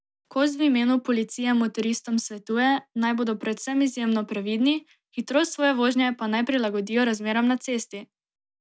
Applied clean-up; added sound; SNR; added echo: none; none; none; none.